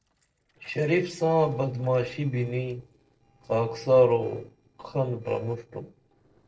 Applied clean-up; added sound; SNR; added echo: neural separator model SepFormer DNS4.